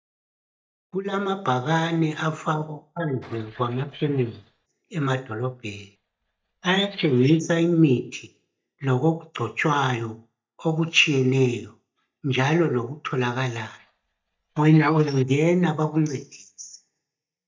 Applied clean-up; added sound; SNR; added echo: neural mask model DeepFilterNet 3.